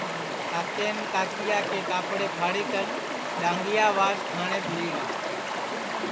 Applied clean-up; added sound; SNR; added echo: none; Stream; 1 dB; none.